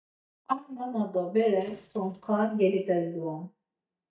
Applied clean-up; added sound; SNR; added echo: neural mask model DeepFilterNet 3.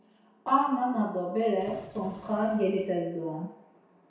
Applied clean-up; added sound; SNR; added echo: none; Printer; 20 dB; reverberation time 0.7 s.